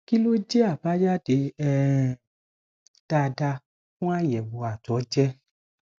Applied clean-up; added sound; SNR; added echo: none; none; none; none.